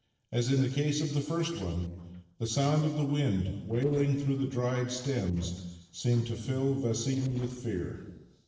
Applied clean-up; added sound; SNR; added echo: neural separator model SepFormer DNS4.